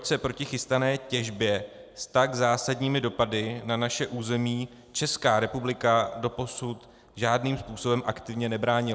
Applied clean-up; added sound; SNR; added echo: none; none; none; none.